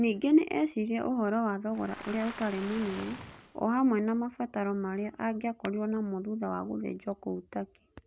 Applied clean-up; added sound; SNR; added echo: none; Waves, surf; 14 dB; none.